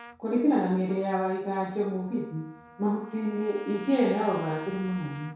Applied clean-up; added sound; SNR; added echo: none; Trumpet; 19 dB; reverberation time 0.6 s.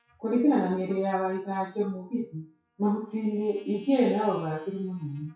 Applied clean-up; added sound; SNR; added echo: classical method WPE with log-MMSE.